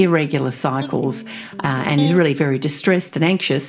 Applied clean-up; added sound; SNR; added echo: none; Electric guitar; 14 dB; reverberation time 0.5 s.